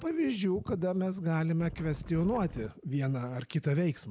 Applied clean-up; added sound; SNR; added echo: none; Wind; 13 dB; none.